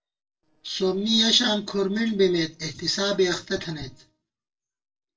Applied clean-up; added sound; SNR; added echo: neural separator model SepFormer DNS4.